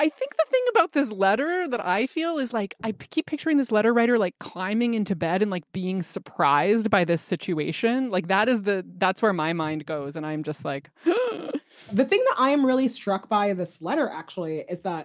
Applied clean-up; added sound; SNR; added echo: none; none; none; none.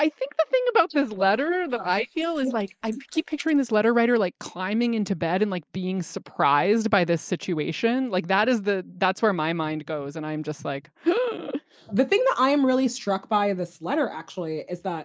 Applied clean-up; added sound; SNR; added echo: neural mask model Resemble Enhance denoiser.